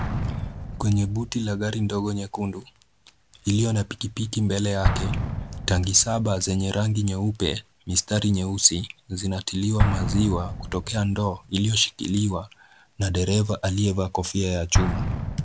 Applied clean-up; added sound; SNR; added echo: none; Explosion; 6 dB; none.